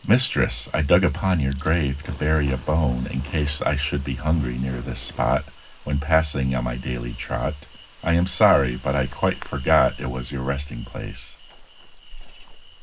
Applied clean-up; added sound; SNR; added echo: none; Insect; 17 dB; reverberation time 0.4 s.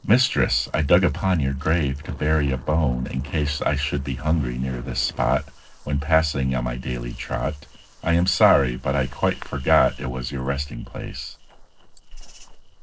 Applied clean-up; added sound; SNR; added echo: neural separator model SepFormer DNS4.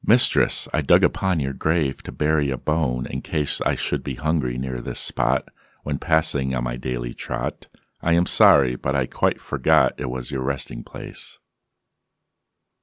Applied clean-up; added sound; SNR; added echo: none; none; none; none.